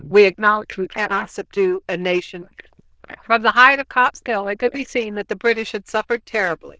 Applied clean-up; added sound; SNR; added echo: neural diffusion model UNIVERSE++.